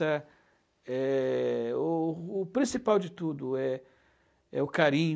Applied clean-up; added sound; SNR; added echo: none; none; none; none.